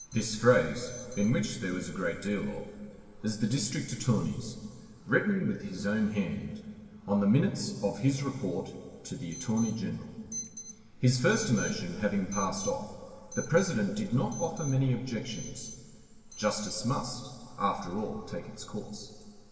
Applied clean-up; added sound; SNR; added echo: none; Alarm; 18 dB; reverberation time 2.3 s.